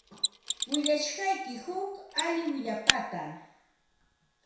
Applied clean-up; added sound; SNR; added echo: none; Mechanisms; 2 dB; reverberation time 0.7 s.